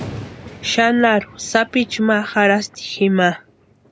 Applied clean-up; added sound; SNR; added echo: none; Thunder; 19 dB; none.